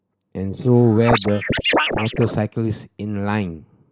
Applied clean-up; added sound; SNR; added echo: neural mask model Resemble Enhance denoiser.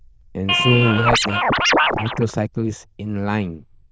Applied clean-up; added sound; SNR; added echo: neural diffusion model UNIVERSE++.